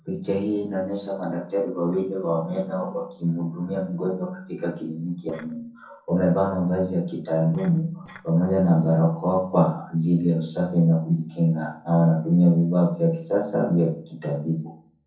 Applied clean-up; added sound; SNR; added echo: neural separator model SepFormer DNS4.